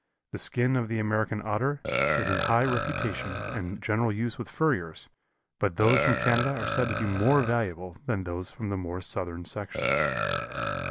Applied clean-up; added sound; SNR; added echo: none; Burping, eructation; 4 dB; none.